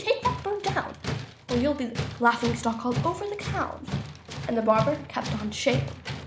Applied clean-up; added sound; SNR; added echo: none; Tools; 6 dB; none.